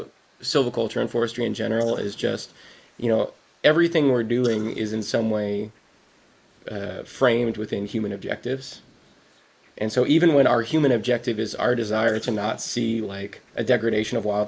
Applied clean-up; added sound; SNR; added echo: neural mask model Resemble Enhance denoiser.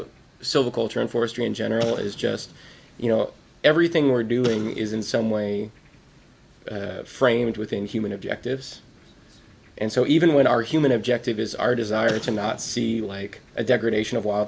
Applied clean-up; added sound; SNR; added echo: none; Explosion; 18 dB; none.